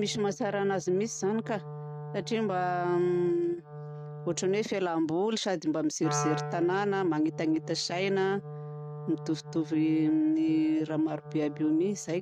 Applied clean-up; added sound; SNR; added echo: neural mask model RNNoise.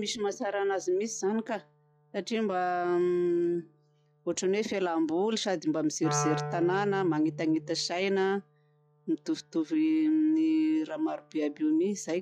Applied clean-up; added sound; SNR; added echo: classical method log-MMSE.